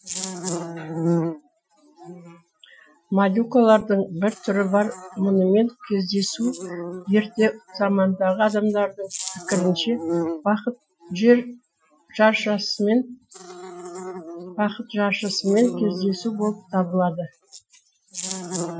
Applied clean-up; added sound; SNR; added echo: classical method Wiener filter.